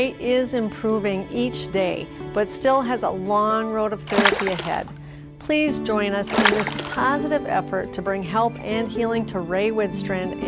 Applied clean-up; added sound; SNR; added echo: none; Water / Splash, splatter; 0 dB; none.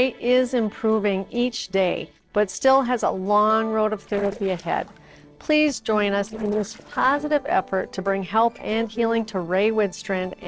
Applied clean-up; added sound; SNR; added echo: neural separator model SepFormer DNS4.